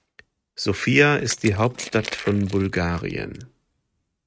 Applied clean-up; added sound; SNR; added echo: neural mask model RNNoise.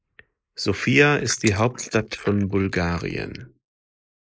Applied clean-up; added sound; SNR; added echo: neural mask model Resemble Enhance denoiser.